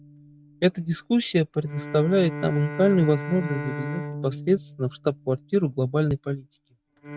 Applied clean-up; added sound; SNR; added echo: neural mask model RNNoise.